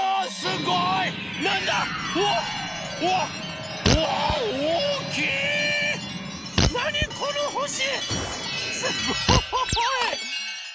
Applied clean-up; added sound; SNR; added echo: none; Fart; 3 dB; none.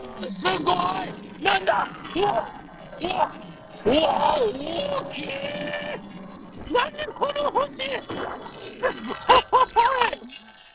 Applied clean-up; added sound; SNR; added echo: neural separator model SepFormer DNS4.